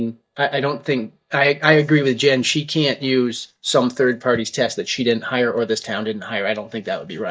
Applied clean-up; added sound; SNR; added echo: neural mask model DeepFilterNet 3.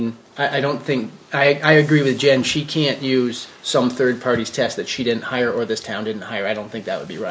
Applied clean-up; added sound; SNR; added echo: none; none; none; none.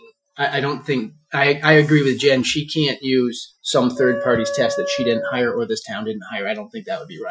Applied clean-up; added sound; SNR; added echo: classical method Wiener filter.